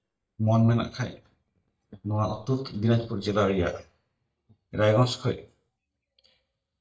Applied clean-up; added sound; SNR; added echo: neural mask model DeepFilterNet 3.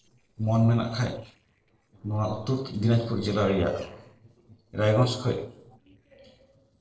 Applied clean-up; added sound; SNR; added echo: neural separator model SepFormer DNS4.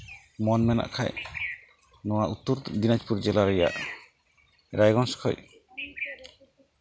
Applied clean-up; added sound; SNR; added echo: none; none; none; none.